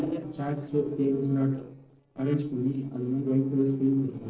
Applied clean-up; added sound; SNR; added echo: neural separator model SepFormer DNS4.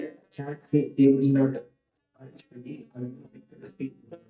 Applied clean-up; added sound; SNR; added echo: neural mask model DeepFilterNet 3.